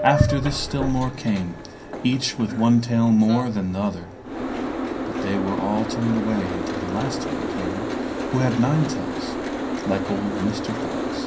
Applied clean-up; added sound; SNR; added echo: none; Boat, Water vehicle; 4 dB; reverberation time 0.3 s.